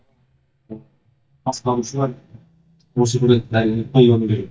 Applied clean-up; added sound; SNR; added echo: neural mask model DeepFilterNet 3.